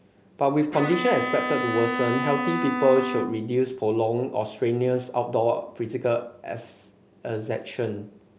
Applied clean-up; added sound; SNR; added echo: none; Bowed string instrument; 4 dB; none.